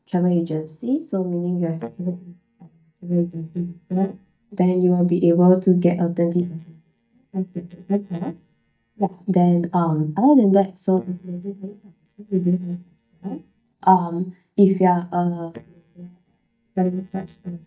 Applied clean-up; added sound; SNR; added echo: neural mask model DeepFilterNet 3.